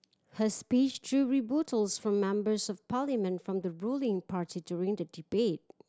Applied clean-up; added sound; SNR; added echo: none; none; none; none.